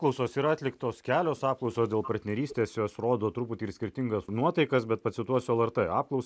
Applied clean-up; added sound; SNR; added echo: none; none; none; none.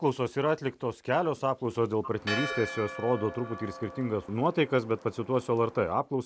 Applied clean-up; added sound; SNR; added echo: none; Church bell; 11 dB; none.